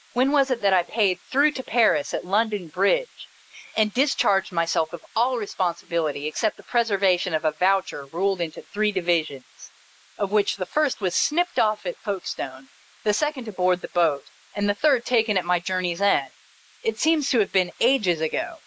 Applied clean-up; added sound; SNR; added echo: neural mask model Resemble Enhance denoiser.